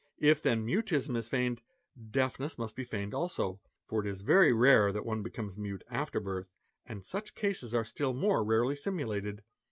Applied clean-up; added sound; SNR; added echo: none; none; none; none.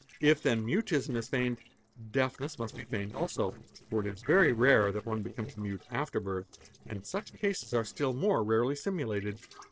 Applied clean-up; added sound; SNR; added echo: neural separator model SepFormer DNS4.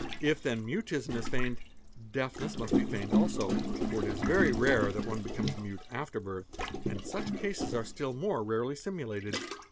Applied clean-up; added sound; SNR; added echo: none; Gurgling; 0 dB; none.